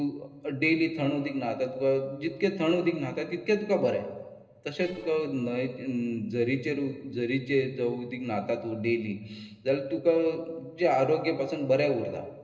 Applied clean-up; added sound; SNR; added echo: neural separator model SepFormer DNS4.